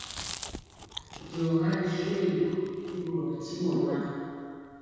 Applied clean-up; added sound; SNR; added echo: none; Chewing, mastication; 10 dB; reverberation time 2.2 s.